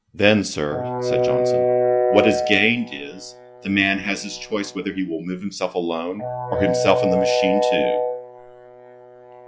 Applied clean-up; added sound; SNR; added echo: classical method log-MMSE.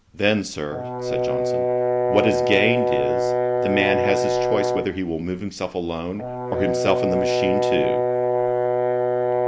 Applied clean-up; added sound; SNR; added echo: none; Brass instrument; -4 dB; none.